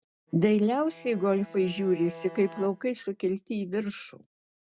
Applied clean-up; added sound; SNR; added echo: none; Bowed string instrument; 19 dB; none.